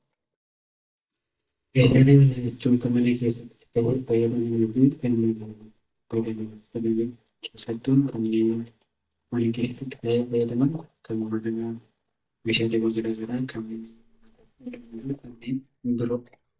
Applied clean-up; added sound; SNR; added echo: neural mask model DeepFilterNet 3.